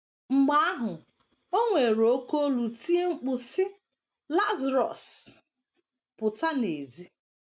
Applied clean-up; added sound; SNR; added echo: none; none; none; none.